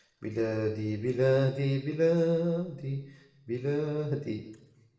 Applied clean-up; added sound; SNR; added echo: none; none; none; reverberation time 0.9 s.